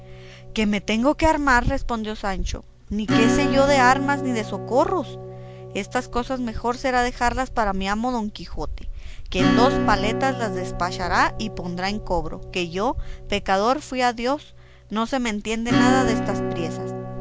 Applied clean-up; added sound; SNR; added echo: none; Acoustic guitar / Strum; 5 dB; none.